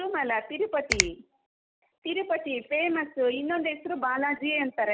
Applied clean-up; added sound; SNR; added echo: none; Finger snapping; 3 dB; none.